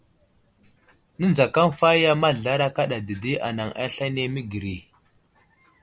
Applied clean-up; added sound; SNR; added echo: none; none; none; none.